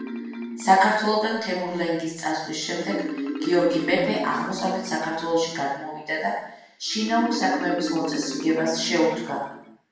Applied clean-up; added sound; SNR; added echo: none; Marimba, xylophone; 8 dB; reverberation time 0.7 s.